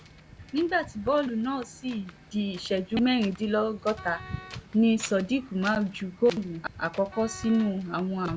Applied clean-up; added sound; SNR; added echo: none; Wind instrument, woodwind instrument + Wind; 17 dB; none.